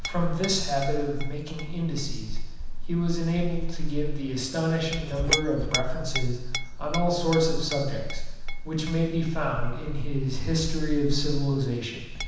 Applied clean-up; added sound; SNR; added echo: none; Chink, clink; 0 dB; reverberation time 1.1 s.